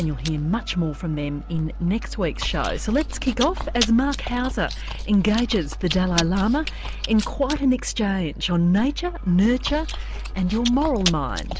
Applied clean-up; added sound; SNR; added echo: none; Chewing, mastication; 7 dB; none.